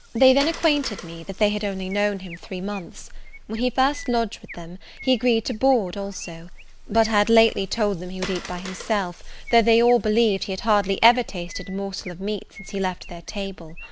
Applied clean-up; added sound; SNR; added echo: none; Chirp, tweet + Water; 19 dB; none.